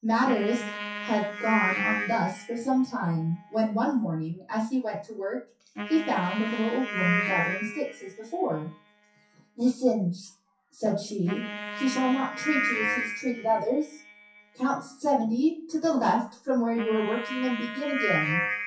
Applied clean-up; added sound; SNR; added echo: classical method WPE with log-MMSE.